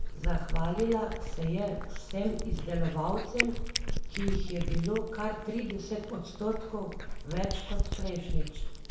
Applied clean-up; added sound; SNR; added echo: none; Cat; -2 dB; reverberation time 0.6 s.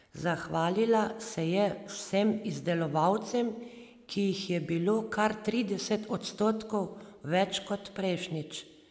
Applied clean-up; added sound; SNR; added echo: none; none; none; none.